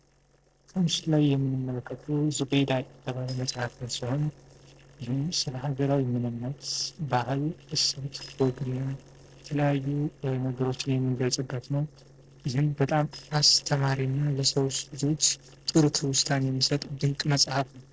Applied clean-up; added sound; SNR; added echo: neural separator model SepFormer DNS4.